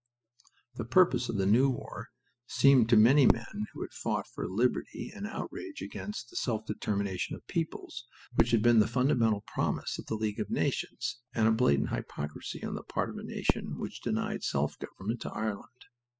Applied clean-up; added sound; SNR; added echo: classical method spectral subtraction.